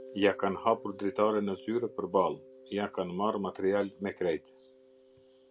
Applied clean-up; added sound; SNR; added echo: none; Mallet percussion; 20 dB; none.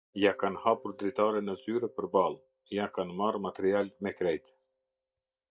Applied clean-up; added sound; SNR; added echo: neural mask model DeepFilterNet 3.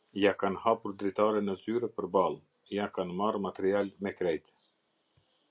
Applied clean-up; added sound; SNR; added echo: none; none; none; none.